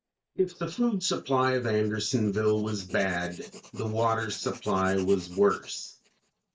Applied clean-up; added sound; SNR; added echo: neural mask model DeepFilterNet 3.